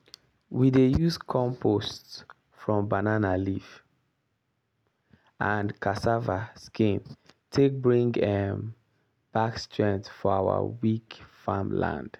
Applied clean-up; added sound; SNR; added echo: none; none; none; none.